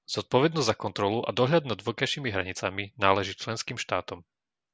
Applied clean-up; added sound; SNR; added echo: none; none; none; none.